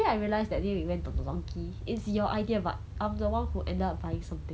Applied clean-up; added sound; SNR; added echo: none; none; none; none.